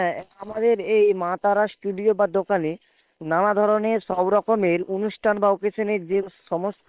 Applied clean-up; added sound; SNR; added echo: neural separator model SepFormer WHAM!.